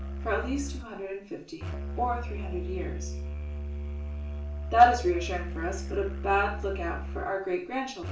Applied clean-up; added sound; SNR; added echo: none; Musical instrument; 5 dB; reverberation time 0.3 s.